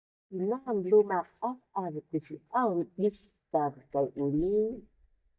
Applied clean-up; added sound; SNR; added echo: neural mask model DeepFilterNet 3.